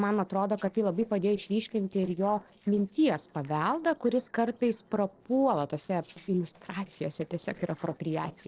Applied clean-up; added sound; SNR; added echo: neural separator model SepFormer DNS4.